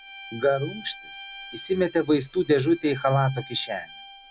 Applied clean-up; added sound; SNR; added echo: none; Bowed string instrument; 18 dB; none.